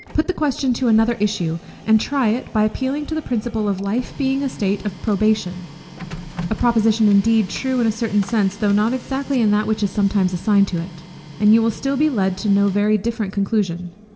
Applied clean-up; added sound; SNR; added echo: none; Printer; 18 dB; reverberation time 2.1 s.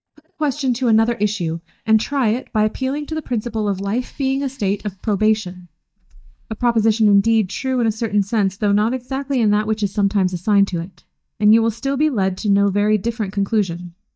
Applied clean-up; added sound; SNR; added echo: neural mask model DeepFilterNet 3.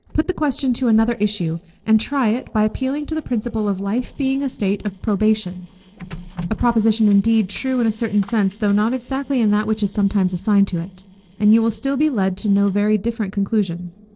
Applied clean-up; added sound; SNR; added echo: neural separator model SepFormer DNS4.